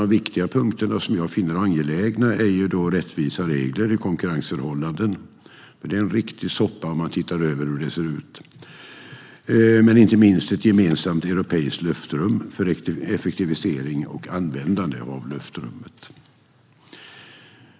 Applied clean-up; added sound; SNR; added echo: none; none; none; none.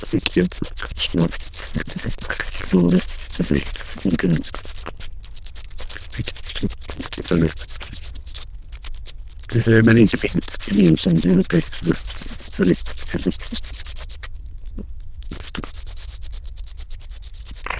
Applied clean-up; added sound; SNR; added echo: neural diffusion model UNIVERSE++.